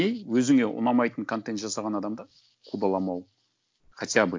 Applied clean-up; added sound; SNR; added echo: none; none; none; none.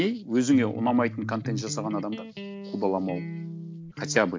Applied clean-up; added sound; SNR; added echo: none; Electric guitar; 9 dB; none.